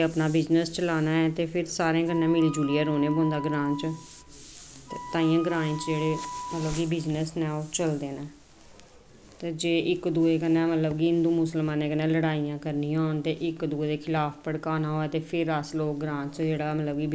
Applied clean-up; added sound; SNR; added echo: none; Wind instrument, woodwind instrument; 12 dB; none.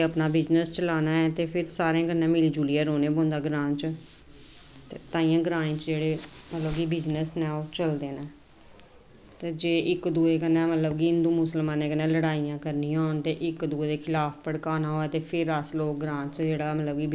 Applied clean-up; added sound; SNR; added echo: none; none; none; none.